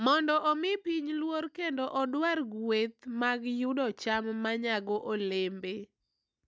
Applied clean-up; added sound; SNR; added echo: none; none; none; none.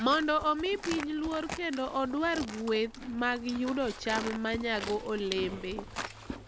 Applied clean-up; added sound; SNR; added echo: none; Livestock, farm animals, working animals; 10 dB; none.